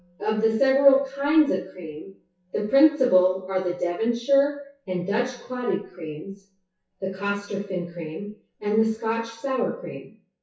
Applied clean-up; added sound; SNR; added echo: classical method WPE with log-MMSE.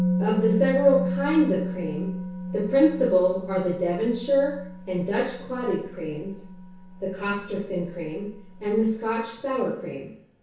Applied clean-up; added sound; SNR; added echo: none; Musical instrument; 7 dB; reverberation time 0.6 s.